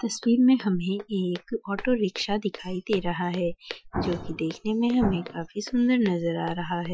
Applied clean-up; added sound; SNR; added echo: classical method Wiener filter.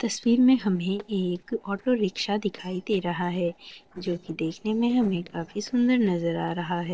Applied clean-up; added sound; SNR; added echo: neural separator model SepFormer DNS4.